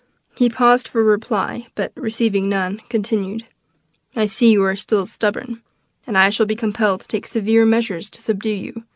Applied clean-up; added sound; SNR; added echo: none; none; none; none.